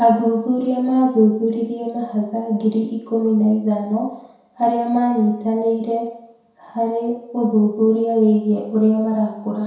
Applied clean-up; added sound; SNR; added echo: none; none; none; reverberation time 0.7 s.